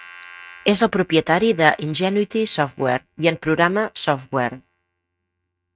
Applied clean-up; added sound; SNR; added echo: neural mask model RNNoise.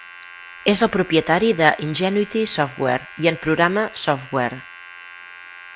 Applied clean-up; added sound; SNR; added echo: none; Domestic sounds, home sounds; 18 dB; none.